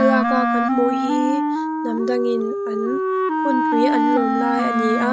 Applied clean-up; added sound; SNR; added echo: none; Wind instrument, woodwind instrument; -3 dB; none.